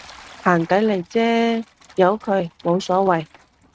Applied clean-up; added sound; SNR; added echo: neural mask model RNNoise.